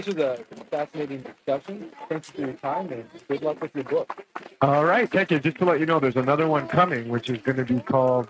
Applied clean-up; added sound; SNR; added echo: neural mask model RNNoise.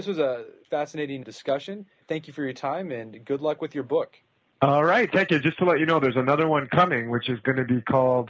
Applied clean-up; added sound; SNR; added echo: none; none; none; none.